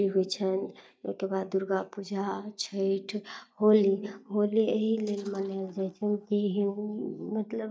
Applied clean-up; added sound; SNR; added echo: neural mask model DeepFilterNet 3.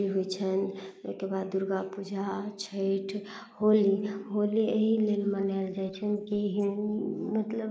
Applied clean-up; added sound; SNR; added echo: neural mask model Resemble Enhance denoiser.